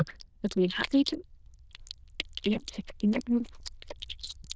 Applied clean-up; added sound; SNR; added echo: neural diffusion model UNIVERSE++.